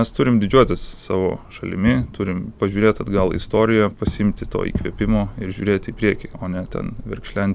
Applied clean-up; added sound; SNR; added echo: none; Fireworks; 15 dB; none.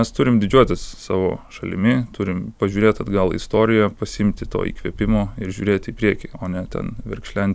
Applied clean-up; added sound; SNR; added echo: none; none; none; none.